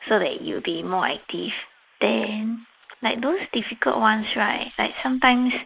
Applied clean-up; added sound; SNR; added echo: neural mask model Resemble Enhance denoiser.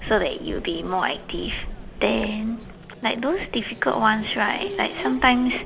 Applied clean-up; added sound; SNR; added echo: none; Race car, auto racing / Accelerating, revving, vroom; 12 dB; none.